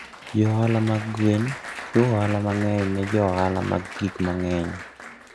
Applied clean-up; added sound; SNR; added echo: none; Applause; 13 dB; none.